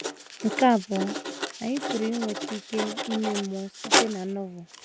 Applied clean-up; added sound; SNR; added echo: none; Writing; 2 dB; none.